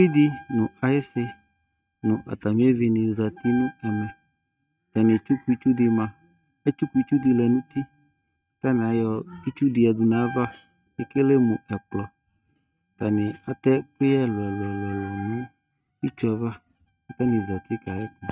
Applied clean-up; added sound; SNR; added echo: neural mask model RNNoise.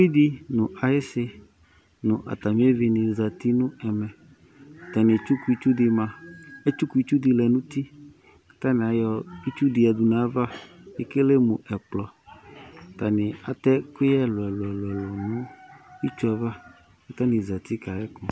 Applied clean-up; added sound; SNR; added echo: none; none; none; none.